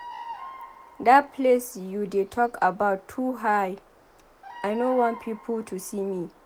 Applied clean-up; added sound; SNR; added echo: none; Bird vocalization, bird call, bird song; 19 dB; none.